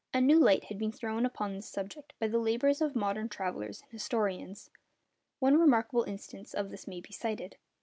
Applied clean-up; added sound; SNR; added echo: none; none; none; none.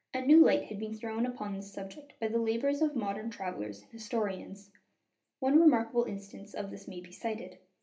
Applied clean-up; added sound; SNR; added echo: none; none; none; reverberation time 0.3 s.